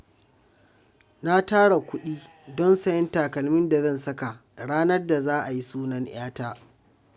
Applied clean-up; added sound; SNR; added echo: none; none; none; none.